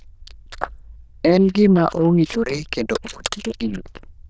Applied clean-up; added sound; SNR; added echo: neural diffusion model UNIVERSE++.